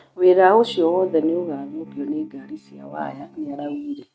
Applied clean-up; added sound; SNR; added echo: neural mask model RNNoise.